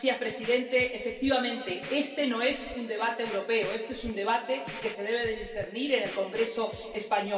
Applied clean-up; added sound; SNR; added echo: none; Scratching (performance technique); 18 dB; reverberation time 2.4 s.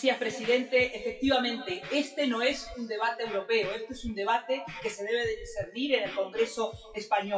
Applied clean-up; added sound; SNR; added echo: classical method WPE with log-MMSE.